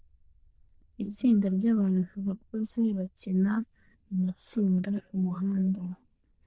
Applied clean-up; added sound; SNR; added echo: neural diffusion model UNIVERSE++.